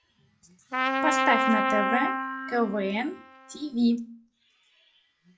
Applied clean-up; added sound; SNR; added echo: classical method log-MMSE.